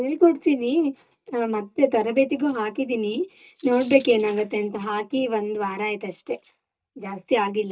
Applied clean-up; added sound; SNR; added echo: neural mask model DeepFilterNet 3.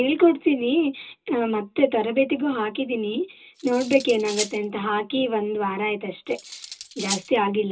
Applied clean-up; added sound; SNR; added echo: none; Cutlery, silverware; 12 dB; reverberation time 0.2 s.